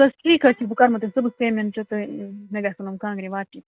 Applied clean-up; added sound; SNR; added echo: neural mask model DeepFilterNet 3.